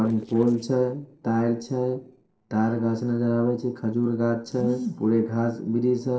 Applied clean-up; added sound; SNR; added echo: neural separator model SepFormer DNS4.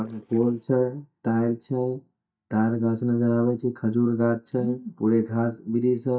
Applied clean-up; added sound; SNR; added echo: neural mask model DeepFilterNet 3.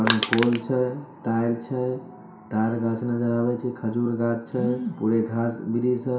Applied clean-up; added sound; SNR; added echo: none; Crushing; 0 dB; reverberation time 0.5 s.